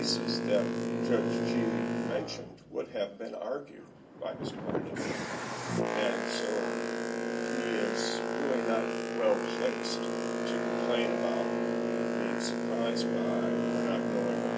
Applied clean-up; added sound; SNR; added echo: none; Boat, Water vehicle; -4 dB; reverberation time 0.2 s.